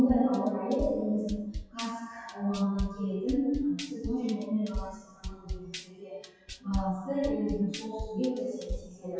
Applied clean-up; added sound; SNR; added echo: classical method WPE with log-MMSE.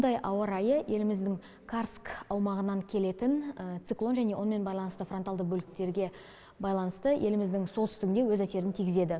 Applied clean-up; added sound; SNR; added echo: none; none; none; none.